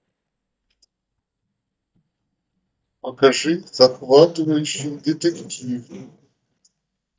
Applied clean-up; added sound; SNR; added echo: neural mask model DeepFilterNet 3.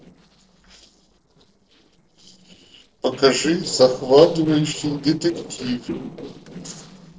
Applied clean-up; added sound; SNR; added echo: neural separator model SepFormer DNS4.